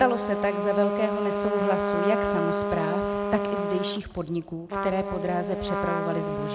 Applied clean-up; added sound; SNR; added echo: none; Trumpet; 0 dB; none.